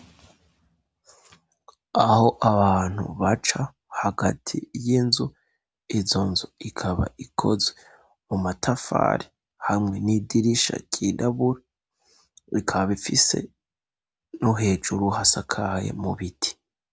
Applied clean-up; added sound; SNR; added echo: none; none; none; none.